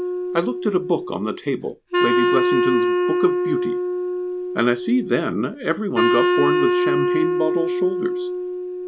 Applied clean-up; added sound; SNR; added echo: none; Wind instrument, woodwind instrument; -2 dB; none.